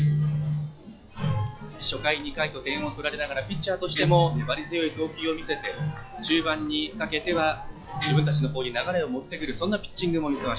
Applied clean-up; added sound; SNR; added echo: classical method log-MMSE.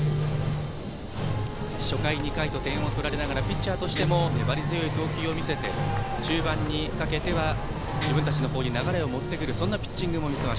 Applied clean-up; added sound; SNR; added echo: none; Guitar + Printer; 4 dB; none.